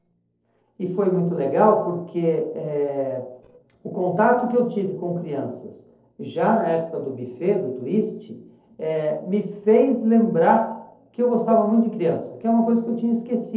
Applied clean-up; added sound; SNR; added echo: neural separator model SepFormer DNS4.